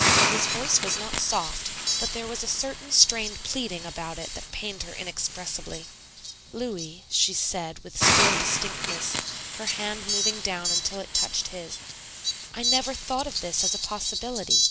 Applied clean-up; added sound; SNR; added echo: none; Hiss + Fowl; -1 dB; none.